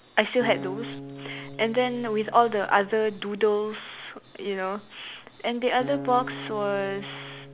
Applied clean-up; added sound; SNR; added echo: none; Acoustic guitar; 14 dB; none.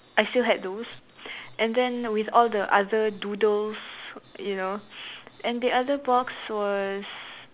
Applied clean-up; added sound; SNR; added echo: none; none; none; none.